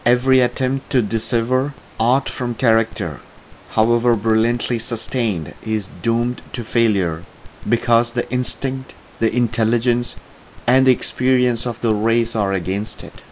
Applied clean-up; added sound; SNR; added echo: none; Crackle; 18 dB; none.